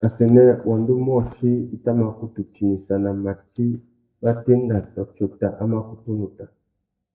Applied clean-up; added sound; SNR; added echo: neural mask model DeepFilterNet 3.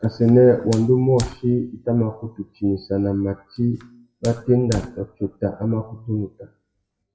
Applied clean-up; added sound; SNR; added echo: classical method WPE with log-MMSE.